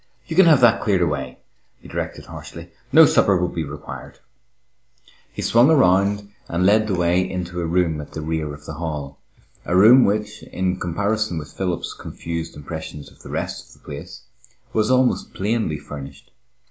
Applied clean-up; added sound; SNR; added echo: none; none; none; none.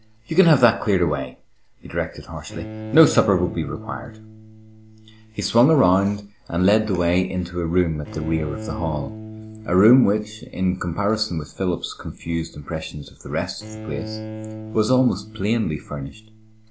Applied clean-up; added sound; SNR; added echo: none; Bowed string instrument; 15 dB; none.